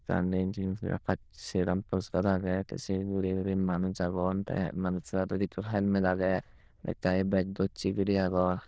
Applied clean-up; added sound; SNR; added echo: neural diffusion model UNIVERSE++.